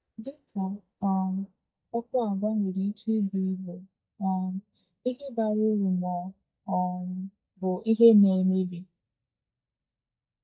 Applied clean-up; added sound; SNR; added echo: neural mask model DeepFilterNet 3.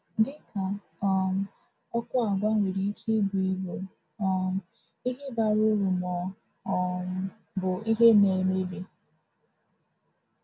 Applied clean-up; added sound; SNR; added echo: none; none; none; none.